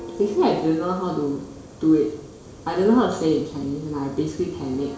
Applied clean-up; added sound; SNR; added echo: none; Church bell; 17 dB; reverberation time 0.7 s.